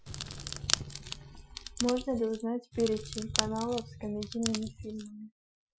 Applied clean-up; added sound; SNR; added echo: classical method Wiener filter.